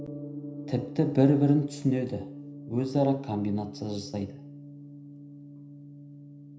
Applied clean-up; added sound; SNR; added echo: none; Gong; 13 dB; reverberation time 0.5 s.